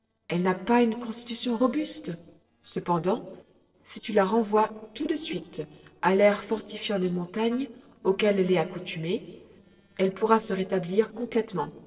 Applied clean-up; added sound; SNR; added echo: neural separator model SepFormer DNS4.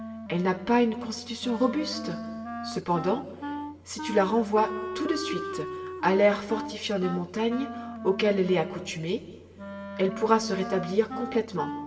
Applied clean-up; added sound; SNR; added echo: none; Wind instrument, woodwind instrument; 10 dB; reverberation time 2.0 s.